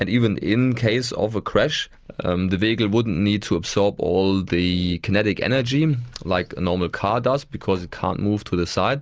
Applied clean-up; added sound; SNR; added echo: none; none; none; none.